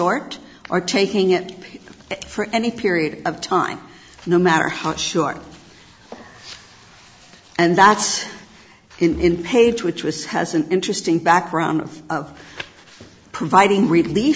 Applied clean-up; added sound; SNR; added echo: none; none; none; none.